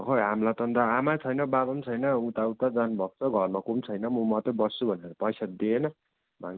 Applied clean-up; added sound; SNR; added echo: none; none; none; none.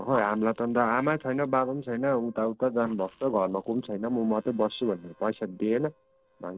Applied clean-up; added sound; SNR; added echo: neural separator model SepFormer DNS4.